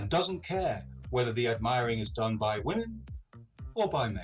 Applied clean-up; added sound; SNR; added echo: none; none; none; none.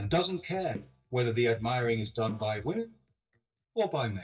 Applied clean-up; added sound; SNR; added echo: neural mask model DeepFilterNet 3.